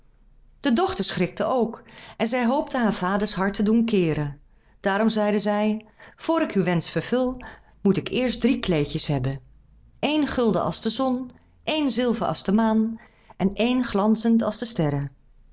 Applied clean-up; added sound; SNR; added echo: none; none; none; none.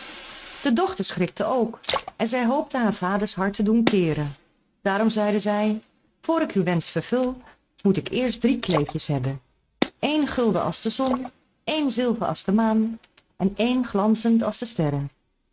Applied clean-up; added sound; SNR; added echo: neural mask model RNNoise.